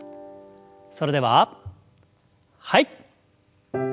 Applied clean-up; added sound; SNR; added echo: none; none; none; none.